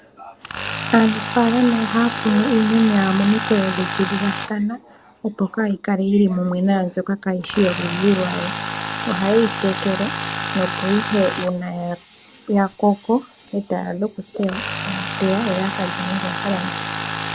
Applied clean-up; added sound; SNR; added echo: none; Tools; 6 dB; none.